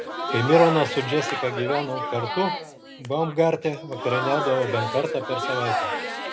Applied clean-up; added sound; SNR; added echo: none; Crowd; 4 dB; none.